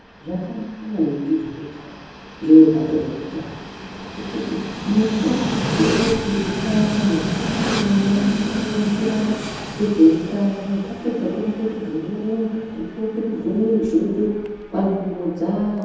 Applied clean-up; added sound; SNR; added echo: none; Train; 7 dB; reverberation time 1.1 s.